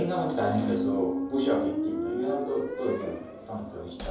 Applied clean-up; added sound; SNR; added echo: none; Squeak; 2 dB; reverberation time 2.8 s.